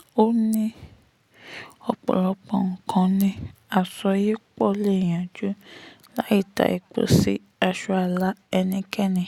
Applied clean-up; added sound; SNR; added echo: none; none; none; none.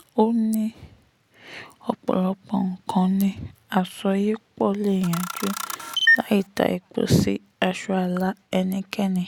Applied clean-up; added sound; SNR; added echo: none; Camera; 0 dB; none.